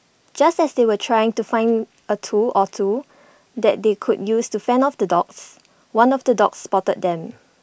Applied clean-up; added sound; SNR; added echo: none; none; none; none.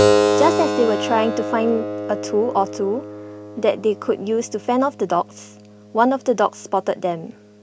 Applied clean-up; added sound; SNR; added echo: none; Keyboard (musical); 3 dB; none.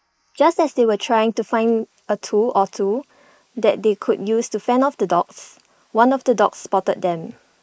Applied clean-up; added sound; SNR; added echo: neural mask model Resemble Enhance denoiser.